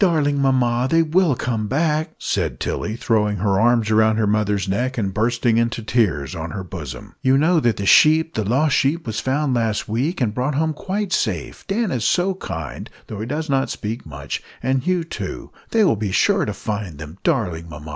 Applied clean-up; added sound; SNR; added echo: none; none; none; none.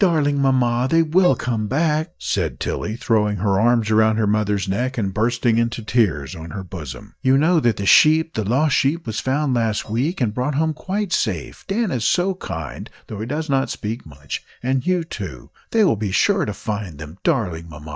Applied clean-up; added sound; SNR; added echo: neural mask model DeepFilterNet 3.